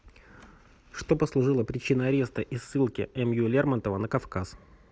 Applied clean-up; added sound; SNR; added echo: none; none; none; none.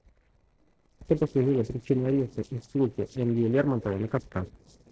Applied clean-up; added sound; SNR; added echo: neural separator model SepFormer DNS4.